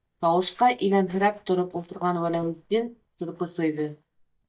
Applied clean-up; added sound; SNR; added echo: neural mask model DeepFilterNet 3.